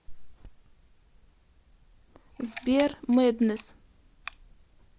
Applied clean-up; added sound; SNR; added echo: none; Camera; 14 dB; none.